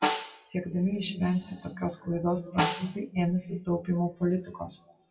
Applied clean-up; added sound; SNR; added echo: classical method WPE with log-MMSE.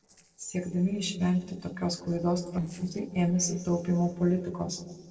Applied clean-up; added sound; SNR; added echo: neural separator model SepFormer DNS4.